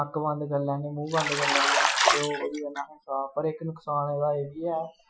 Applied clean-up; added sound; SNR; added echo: classical method Wiener filter.